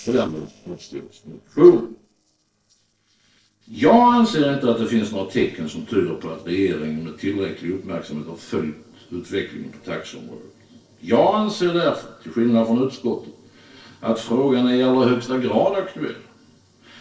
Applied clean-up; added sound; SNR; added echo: neural separator model SepFormer DNS4.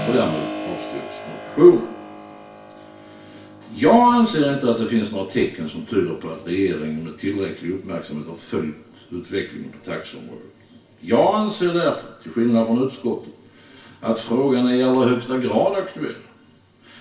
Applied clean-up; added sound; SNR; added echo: none; Keyboard (musical); 17 dB; reverberation time 0.3 s.